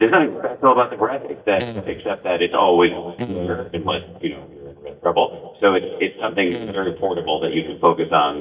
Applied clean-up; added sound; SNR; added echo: neural mask model DeepFilterNet 3.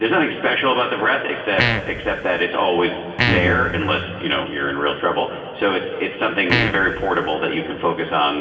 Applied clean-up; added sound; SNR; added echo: none; Fart; 3 dB; reverberation time 2.9 s.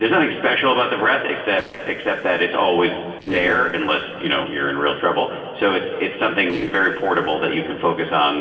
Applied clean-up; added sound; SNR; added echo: neural separator model SepFormer DNS4.